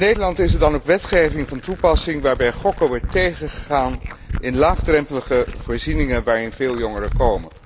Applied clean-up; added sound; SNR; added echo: none; Glass; 6 dB; none.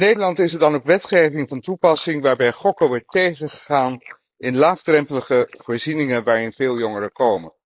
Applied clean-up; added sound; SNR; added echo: neural mask model Resemble Enhance denoiser.